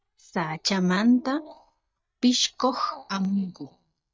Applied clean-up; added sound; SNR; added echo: neural mask model DeepFilterNet 3.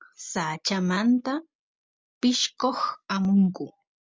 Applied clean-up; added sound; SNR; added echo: none; none; none; none.